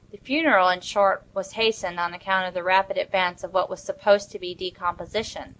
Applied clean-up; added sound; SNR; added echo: none; none; none; none.